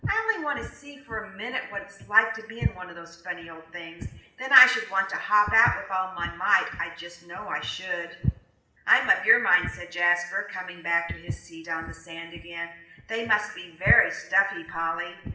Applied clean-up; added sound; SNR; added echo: none; Walk, footsteps; 11 dB; reverberation time 0.8 s.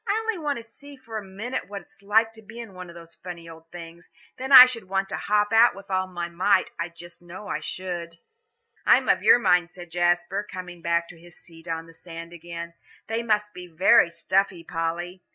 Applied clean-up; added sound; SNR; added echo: none; none; none; none.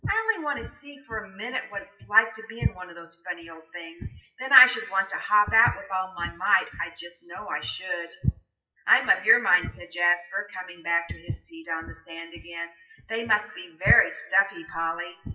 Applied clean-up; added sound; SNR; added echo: classical method WPE with log-MMSE.